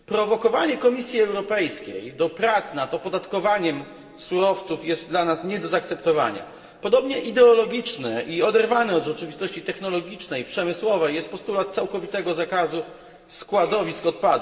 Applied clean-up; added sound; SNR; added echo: none; none; none; reverberation time 1.9 s.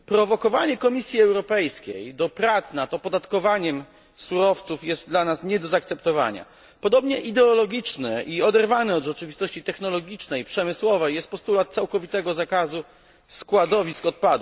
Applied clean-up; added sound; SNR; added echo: none; none; none; none.